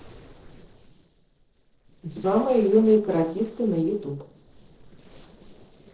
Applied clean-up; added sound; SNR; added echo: neural separator model SepFormer DNS4.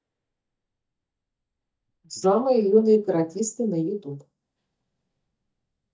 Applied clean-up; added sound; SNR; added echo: neural mask model DeepFilterNet 3.